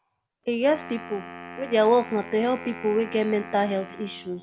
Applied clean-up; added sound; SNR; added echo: none; Wind instrument, woodwind instrument; 15 dB; none.